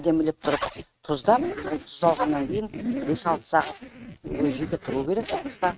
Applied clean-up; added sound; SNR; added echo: neural mask model RNNoise.